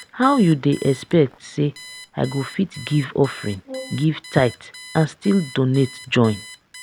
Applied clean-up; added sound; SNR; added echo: none; Brass instrument + Alarm; 19 dB; none.